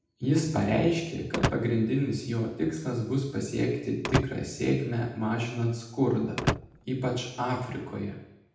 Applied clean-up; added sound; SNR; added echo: none; Slam / Wood; 5 dB; reverberation time 0.8 s.